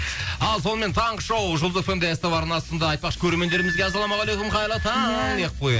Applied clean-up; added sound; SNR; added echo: none; Wind instrument, woodwind instrument; 13 dB; none.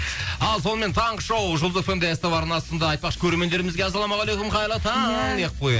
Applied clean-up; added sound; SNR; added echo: none; none; none; none.